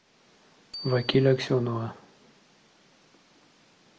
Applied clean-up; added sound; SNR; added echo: none; Bicycle bell; 20 dB; none.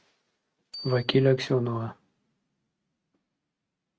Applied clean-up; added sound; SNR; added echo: neural mask model RNNoise.